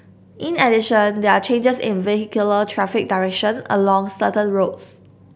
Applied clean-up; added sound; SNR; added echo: none; none; none; none.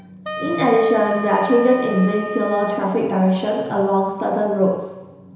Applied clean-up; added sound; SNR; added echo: none; Wind instrument, woodwind instrument; 13 dB; reverberation time 1.0 s.